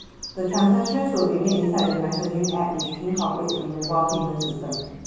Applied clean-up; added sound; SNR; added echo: none; Chirp, tweet; 12 dB; reverberation time 1.3 s.